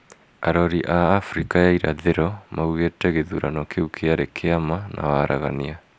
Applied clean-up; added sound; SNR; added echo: none; none; none; none.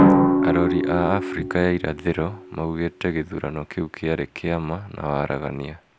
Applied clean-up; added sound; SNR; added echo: none; Drum; -1 dB; none.